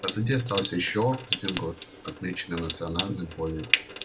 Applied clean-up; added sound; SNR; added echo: none; Trickle, dribble / Sink (filling or washing) / Water tap, faucet; 3 dB; none.